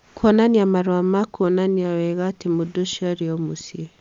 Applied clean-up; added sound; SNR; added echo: none; none; none; none.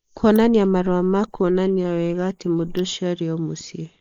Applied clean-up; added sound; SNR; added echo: neural mask model Resemble Enhance denoiser.